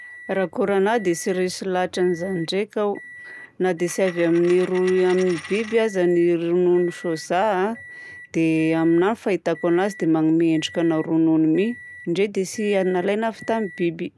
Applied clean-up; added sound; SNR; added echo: none; Microwave oven + Coin (dropping); 20 dB; none.